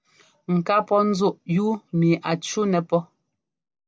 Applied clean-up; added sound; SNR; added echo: none; none; none; none.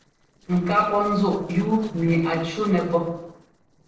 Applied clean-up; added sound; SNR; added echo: neural separator model SepFormer DNS4.